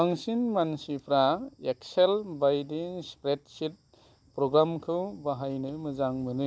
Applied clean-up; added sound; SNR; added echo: none; none; none; none.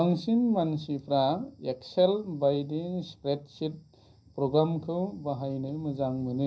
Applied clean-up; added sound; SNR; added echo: none; none; none; reverberation time 0.5 s.